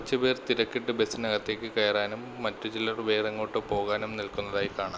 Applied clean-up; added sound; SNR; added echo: none; none; none; none.